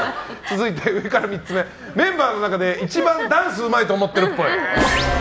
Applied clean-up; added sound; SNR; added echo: none; none; none; none.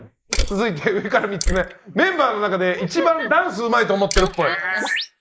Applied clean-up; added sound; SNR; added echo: neural mask model Resemble Enhance denoiser.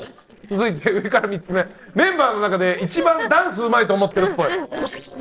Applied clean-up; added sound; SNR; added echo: neural separator model SepFormer DNS4.